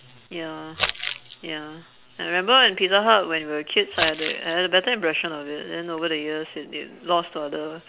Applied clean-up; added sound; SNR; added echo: none; Crumpling, crinkling; 4 dB; none.